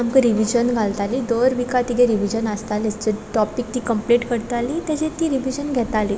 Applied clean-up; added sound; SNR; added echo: none; Organ; 19 dB; none.